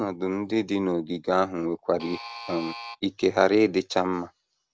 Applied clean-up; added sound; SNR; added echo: none; Alarm; 13 dB; none.